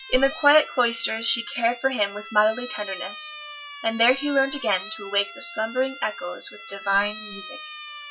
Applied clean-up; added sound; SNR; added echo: classical method WPE with log-MMSE.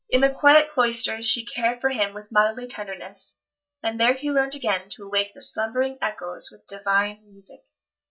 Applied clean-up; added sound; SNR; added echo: neural mask model DeepFilterNet 3.